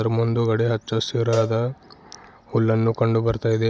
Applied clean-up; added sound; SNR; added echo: none; Cowbell; 15 dB; none.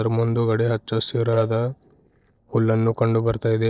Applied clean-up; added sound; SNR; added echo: neural separator model SepFormer DNS4.